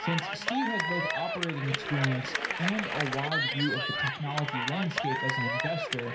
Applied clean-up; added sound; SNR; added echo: none; Cheering / Clapping; -1 dB; reverberation time 0.5 s.